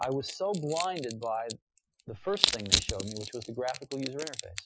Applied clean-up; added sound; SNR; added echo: classical method Wiener filter.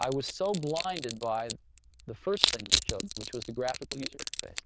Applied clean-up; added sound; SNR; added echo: neural diffusion model UNIVERSE++.